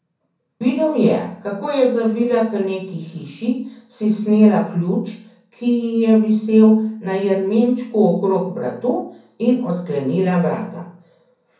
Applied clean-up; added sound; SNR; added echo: none; none; none; reverberation time 0.6 s.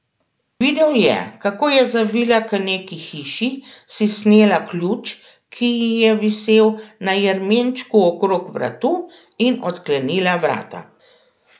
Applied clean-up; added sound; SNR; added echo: none; none; none; none.